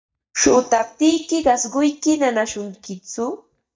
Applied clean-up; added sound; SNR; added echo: neural mask model DeepFilterNet 3.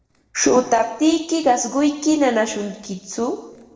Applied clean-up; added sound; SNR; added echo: neural separator model SepFormer DNS4.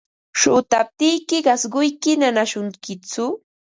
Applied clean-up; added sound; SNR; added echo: none; none; none; none.